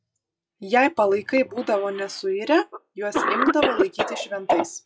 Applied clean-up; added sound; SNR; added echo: classical method log-MMSE.